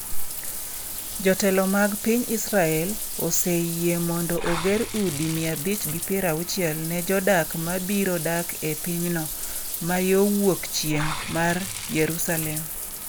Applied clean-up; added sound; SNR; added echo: none; Bathtub (filling or washing) / Water; 7 dB; none.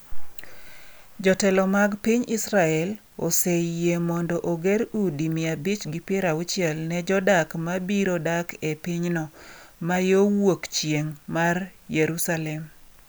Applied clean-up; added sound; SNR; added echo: none; none; none; none.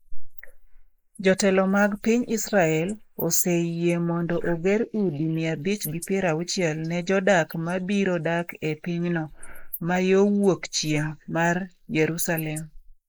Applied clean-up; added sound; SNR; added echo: neural mask model Resemble Enhance denoiser.